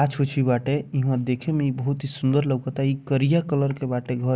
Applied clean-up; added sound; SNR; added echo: none; none; none; none.